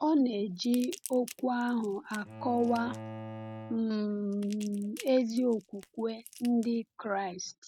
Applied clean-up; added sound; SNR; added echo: neural mask model RNNoise.